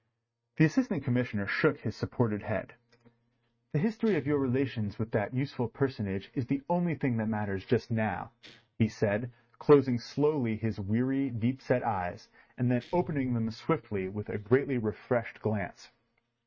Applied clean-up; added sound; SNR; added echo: neural mask model RNNoise.